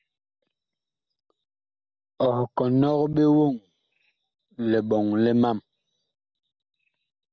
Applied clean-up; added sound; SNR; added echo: none; none; none; none.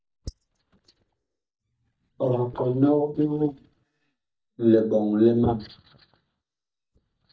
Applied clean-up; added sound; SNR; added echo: neural mask model DeepFilterNet 3.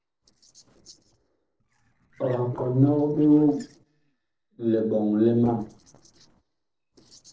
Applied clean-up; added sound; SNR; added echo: neural separator model SepFormer DNS4.